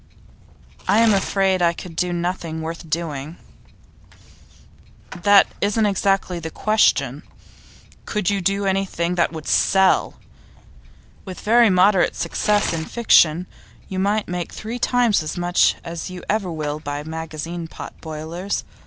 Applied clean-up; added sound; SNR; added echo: none; Tearing; 17 dB; none.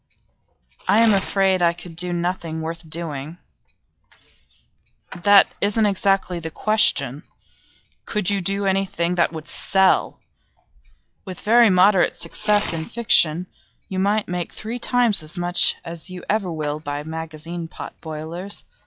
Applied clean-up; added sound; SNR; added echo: classical method log-MMSE.